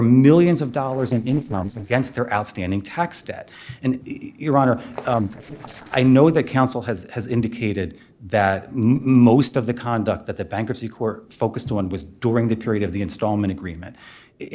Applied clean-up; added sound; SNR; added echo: neural separator model SepFormer DNS4.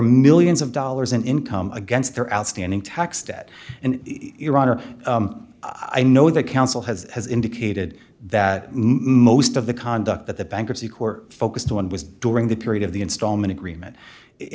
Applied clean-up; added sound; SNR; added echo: none; none; none; none.